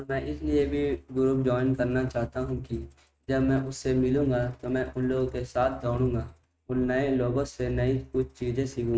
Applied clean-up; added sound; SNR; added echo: neural mask model RNNoise.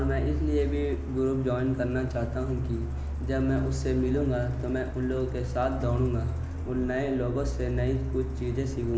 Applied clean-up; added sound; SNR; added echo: none; Truck; 4 dB; none.